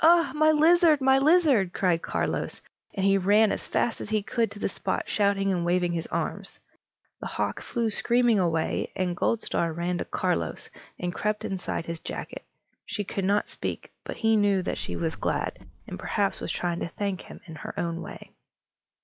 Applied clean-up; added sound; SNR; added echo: none; Car; 10 dB; none.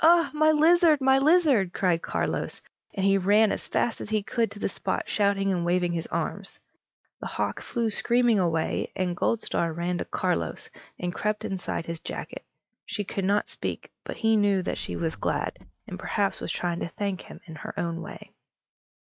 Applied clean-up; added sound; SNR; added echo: neural mask model RNNoise.